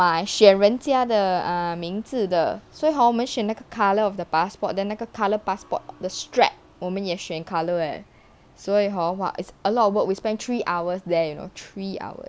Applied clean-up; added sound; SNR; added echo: none; none; none; none.